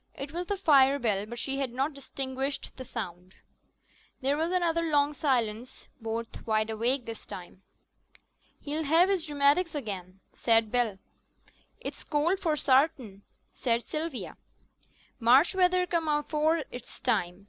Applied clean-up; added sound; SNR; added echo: none; none; none; none.